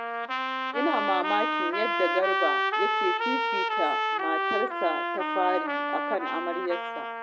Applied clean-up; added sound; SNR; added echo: none; Trumpet; -2 dB; none.